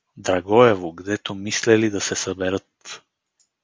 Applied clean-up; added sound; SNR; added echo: none; none; none; none.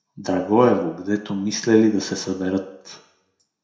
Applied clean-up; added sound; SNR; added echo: none; none; none; reverberation time 0.6 s.